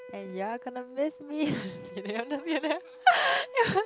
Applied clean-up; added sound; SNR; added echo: none; Wind instrument, woodwind instrument; 17 dB; none.